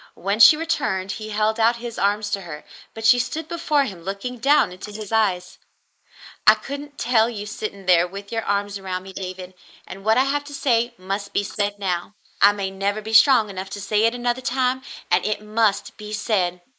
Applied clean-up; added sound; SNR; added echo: neural mask model Resemble Enhance denoiser.